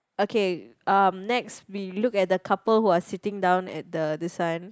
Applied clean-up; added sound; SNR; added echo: neural mask model Resemble Enhance denoiser.